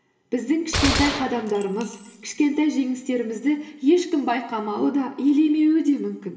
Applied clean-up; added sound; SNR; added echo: none; Gunshot, gunfire; 6 dB; reverberation time 1.6 s.